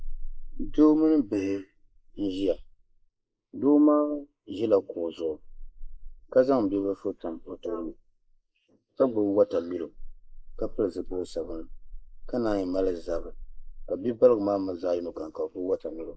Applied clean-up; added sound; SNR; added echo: neural mask model Resemble Enhance denoiser.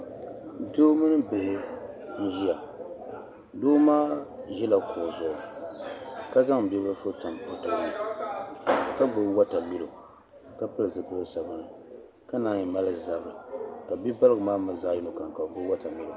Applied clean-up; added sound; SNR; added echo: none; none; none; none.